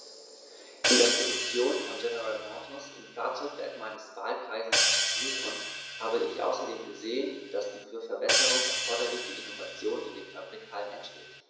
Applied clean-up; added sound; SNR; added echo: none; Hi-hat; -2 dB; reverberation time 1.0 s.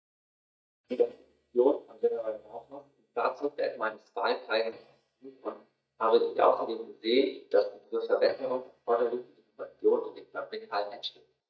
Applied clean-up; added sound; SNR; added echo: neural mask model DeepFilterNet 3.